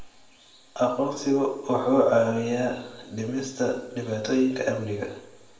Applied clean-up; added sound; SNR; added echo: none; none; none; reverberation time 0.7 s.